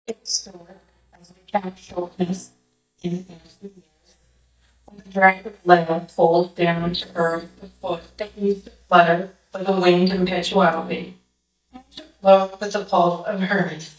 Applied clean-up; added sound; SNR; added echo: neural mask model DeepFilterNet 3.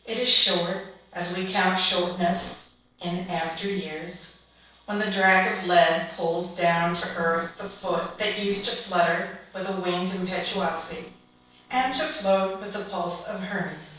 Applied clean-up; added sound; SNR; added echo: neural separator model SepFormer DNS4.